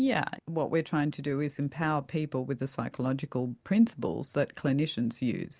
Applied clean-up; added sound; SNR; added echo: none; none; none; none.